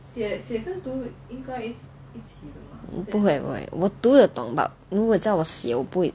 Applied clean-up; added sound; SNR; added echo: none; none; none; none.